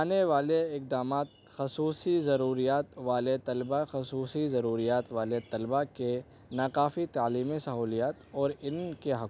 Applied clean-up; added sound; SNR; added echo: none; none; none; none.